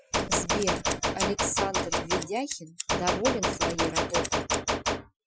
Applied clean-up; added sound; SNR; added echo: classical method Wiener filter.